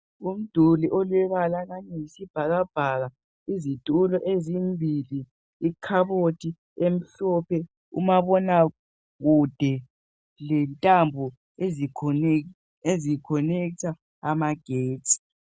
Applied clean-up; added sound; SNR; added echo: none; none; none; none.